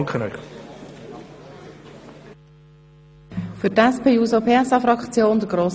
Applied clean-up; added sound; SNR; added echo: none; none; none; none.